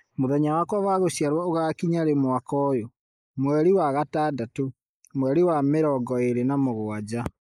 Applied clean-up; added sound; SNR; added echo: neural mask model Resemble Enhance denoiser.